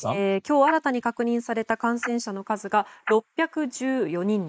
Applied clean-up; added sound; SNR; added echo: neural mask model Resemble Enhance denoiser.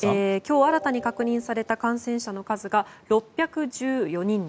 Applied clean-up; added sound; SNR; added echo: none; none; none; none.